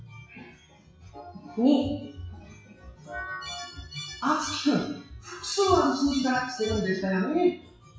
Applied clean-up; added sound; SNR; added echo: classical method WPE with log-MMSE.